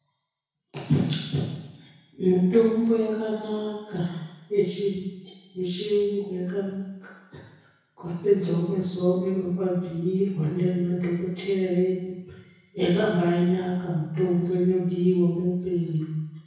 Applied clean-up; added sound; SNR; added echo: none; none; none; reverberation time 1.0 s.